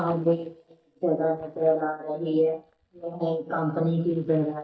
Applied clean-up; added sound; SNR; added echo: neural mask model DeepFilterNet 3.